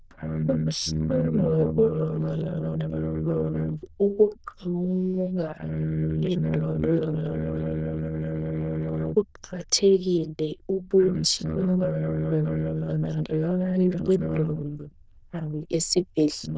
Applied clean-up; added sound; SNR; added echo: neural diffusion model UNIVERSE++.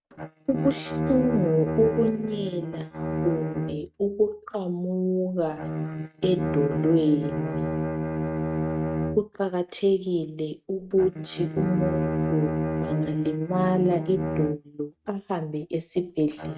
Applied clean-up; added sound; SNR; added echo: neural mask model RNNoise.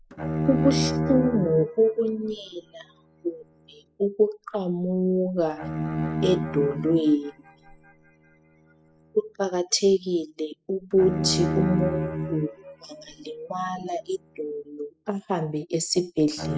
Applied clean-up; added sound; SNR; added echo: classical method spectral subtraction.